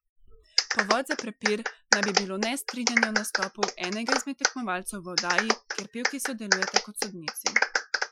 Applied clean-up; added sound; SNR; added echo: classical method Wiener filter.